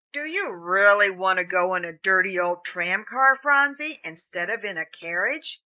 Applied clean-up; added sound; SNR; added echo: neural mask model Resemble Enhance denoiser.